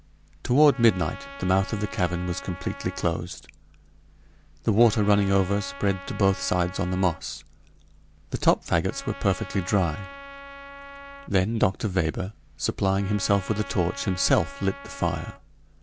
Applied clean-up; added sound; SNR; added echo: none; Trumpet; 17 dB; none.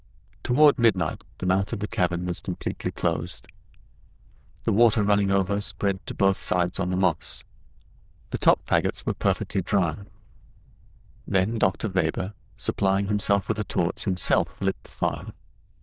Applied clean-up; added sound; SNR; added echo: neural diffusion model UNIVERSE++.